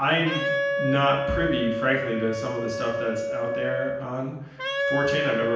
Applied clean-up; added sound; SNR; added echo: none; Wind instrument, woodwind instrument; 1 dB; reverberation time 0.9 s.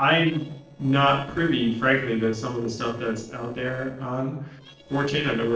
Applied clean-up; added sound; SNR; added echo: neural separator model SepFormer DNS4.